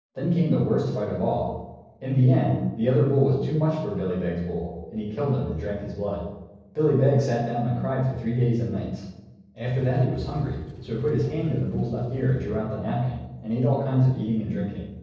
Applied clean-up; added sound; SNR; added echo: neural separator model SepFormer DNS4.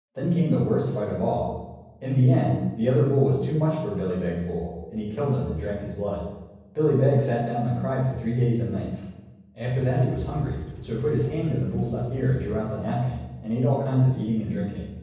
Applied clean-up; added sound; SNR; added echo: none; Boat, Water vehicle; 15 dB; reverberation time 1.1 s.